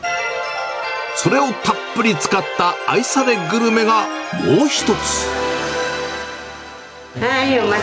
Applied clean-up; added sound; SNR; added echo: none; none; none; none.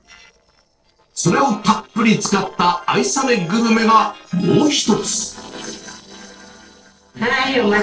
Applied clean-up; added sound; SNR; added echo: neural separator model SepFormer DNS4.